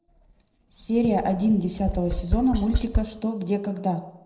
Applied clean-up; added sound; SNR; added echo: neural separator model SepFormer DNS4.